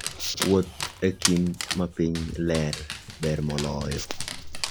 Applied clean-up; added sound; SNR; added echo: none; Dog; 6 dB; none.